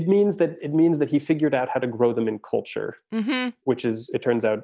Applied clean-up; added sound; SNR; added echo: none; none; none; none.